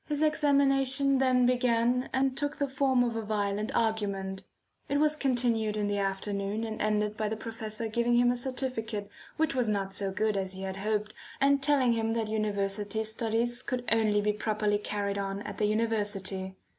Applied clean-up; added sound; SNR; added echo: none; none; none; none.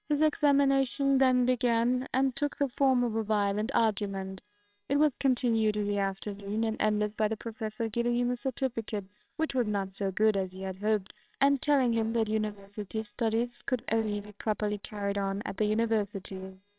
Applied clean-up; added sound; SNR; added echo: neural separator model SepFormer WHAMR!.